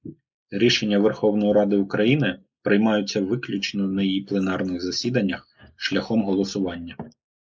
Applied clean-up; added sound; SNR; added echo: neural mask model Resemble Enhance denoiser.